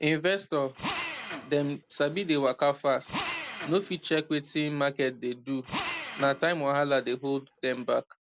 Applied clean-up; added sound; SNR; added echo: none; Drill; 10 dB; none.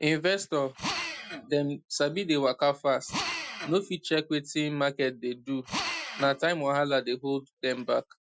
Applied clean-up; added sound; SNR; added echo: classical method Wiener filter.